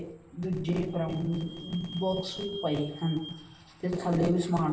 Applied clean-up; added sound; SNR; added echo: none; Squeak / Vehicle; 18 dB; reverberation time 0.8 s.